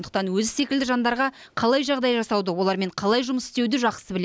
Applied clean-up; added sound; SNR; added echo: none; none; none; none.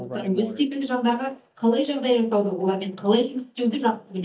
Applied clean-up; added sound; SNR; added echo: neural mask model DeepFilterNet 3.